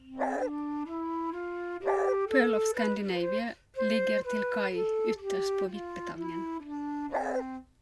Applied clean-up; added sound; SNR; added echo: none; Bark + Wind instrument, woodwind instrument; -4 dB; none.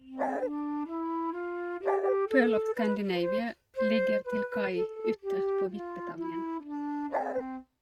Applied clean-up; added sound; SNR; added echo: neural mask model RNNoise.